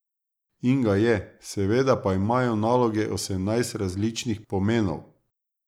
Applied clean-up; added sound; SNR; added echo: none; none; none; none.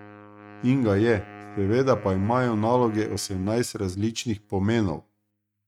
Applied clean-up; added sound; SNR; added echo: neural mask model RNNoise.